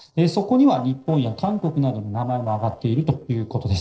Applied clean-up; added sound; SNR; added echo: neural separator model SepFormer DNS4.